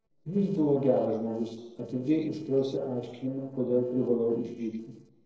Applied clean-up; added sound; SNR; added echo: neural separator model SepFormer DNS4.